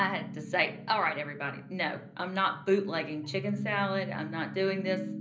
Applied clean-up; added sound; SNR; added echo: none; none; none; reverberation time 0.5 s.